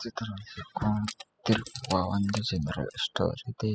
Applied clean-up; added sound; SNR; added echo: classical method spectral subtraction.